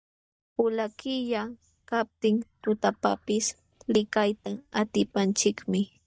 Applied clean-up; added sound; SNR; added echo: neural mask model DeepFilterNet 3.